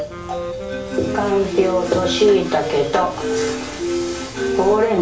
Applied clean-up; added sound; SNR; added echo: none; Wind instrument, woodwind instrument; 14 dB; reverberation time 0.3 s.